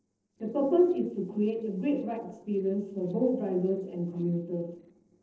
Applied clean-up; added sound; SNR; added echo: neural separator model SepFormer DNS4.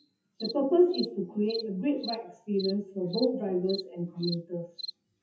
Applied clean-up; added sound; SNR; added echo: classical method WPE with log-MMSE.